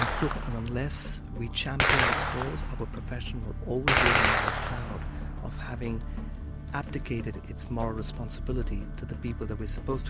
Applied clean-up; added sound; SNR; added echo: none; Gunshot, gunfire; 0 dB; none.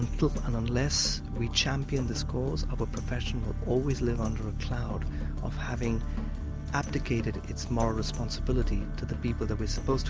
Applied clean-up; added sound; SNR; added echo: none; none; none; none.